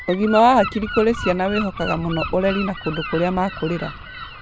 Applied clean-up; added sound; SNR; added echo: none; Gull, seagull; 10 dB; none.